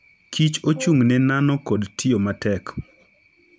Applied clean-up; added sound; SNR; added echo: none; Brass instrument; 19 dB; none.